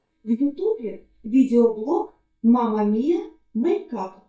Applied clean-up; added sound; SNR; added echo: neural mask model DeepFilterNet 3.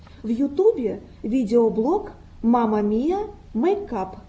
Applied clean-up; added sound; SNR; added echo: none; none; none; none.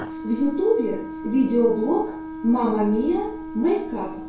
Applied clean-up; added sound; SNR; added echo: none; Wind instrument, woodwind instrument; 11 dB; reverberation time 0.4 s.